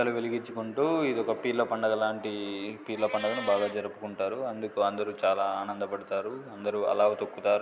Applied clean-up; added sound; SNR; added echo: none; Meow; 19 dB; none.